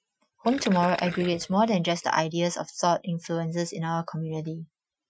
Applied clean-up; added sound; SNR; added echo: classical method Wiener filter.